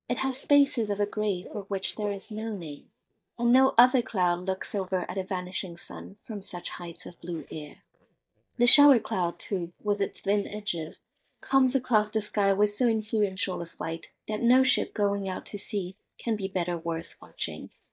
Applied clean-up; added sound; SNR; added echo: neural mask model DeepFilterNet 3.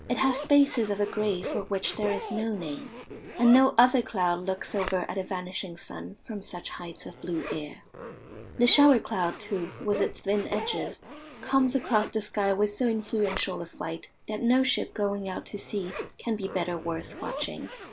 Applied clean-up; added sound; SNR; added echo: none; Zipper (clothing); 13 dB; none.